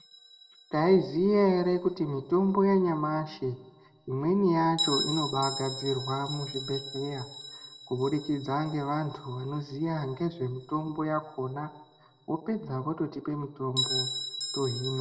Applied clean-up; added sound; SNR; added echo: none; Bell; 10 dB; reverberation time 1.1 s.